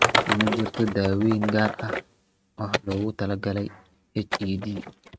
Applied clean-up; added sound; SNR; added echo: neural mask model RNNoise.